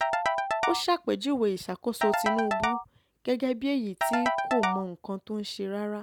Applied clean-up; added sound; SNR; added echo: none; Ringtone / Keyboard (musical); 1 dB; none.